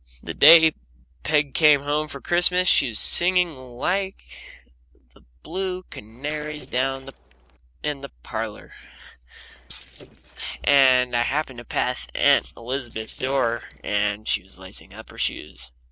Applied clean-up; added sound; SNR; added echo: neural separator model SepFormer DNS4.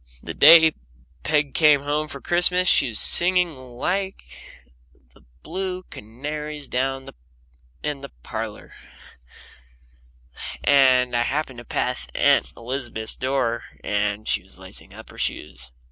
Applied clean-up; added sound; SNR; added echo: none; none; none; none.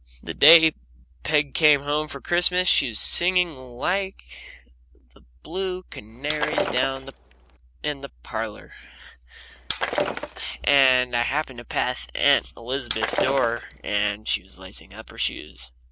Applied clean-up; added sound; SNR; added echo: none; Shatter; 3 dB; none.